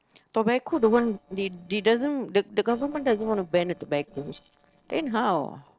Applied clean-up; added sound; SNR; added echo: neural separator model SepFormer DNS4.